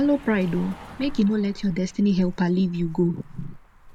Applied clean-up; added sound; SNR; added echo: none; Car passing by; 15 dB; none.